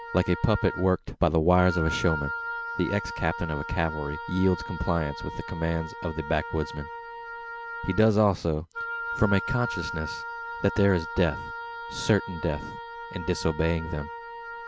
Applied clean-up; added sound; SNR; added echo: none; Wind instrument, woodwind instrument; 9 dB; none.